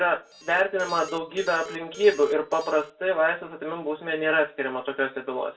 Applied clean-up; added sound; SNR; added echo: none; Alarm; 17 dB; reverberation time 0.2 s.